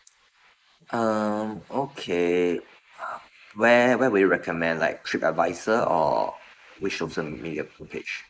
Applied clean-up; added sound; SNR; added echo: neural mask model Resemble Enhance denoiser.